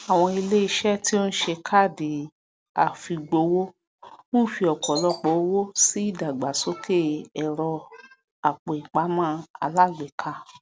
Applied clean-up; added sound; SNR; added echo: none; none; none; none.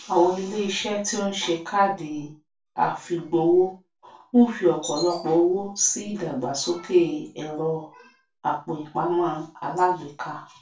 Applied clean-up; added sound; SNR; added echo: none; none; none; reverberation time 0.2 s.